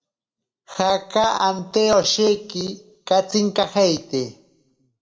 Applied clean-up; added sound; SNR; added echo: none; none; none; reverberation time 0.5 s.